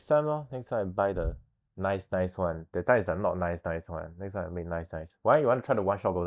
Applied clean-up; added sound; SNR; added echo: neural mask model DeepFilterNet 3.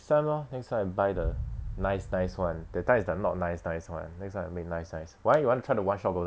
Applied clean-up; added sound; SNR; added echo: none; Boom; 12 dB; none.